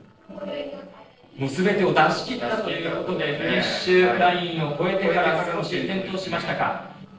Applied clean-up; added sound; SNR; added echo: neural separator model SepFormer DNS4.